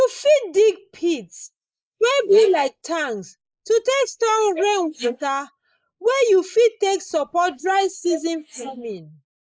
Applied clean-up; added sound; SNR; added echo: neural mask model Resemble Enhance denoiser.